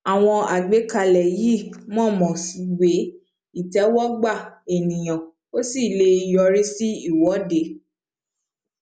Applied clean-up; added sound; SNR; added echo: none; none; none; none.